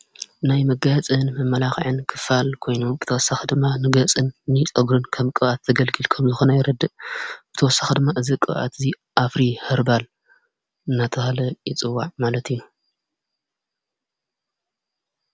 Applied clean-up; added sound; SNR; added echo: none; none; none; none.